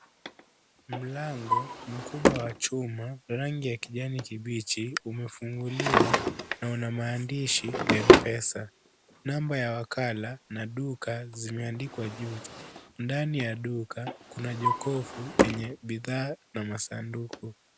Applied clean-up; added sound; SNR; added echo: none; Drawer open or close; -2 dB; none.